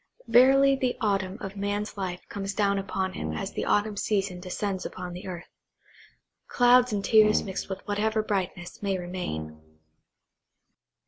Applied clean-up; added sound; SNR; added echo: none; Brass instrument; 9 dB; none.